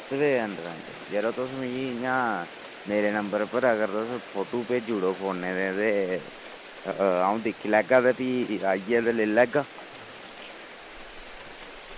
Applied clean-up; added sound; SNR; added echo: none; Rain; 16 dB; none.